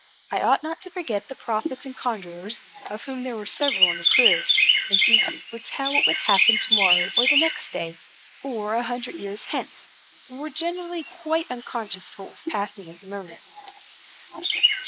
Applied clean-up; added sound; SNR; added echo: neural mask model Resemble Enhance denoiser.